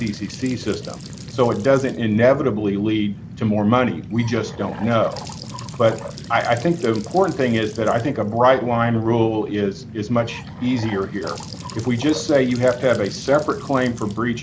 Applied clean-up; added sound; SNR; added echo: none; Trickle, dribble / Bathtub (filling or washing) / Sink (filling or washing) / Gurgling; 20 dB; none.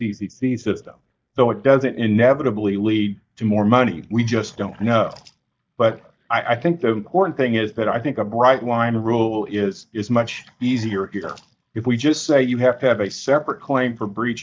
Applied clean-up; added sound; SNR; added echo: neural mask model DeepFilterNet 3.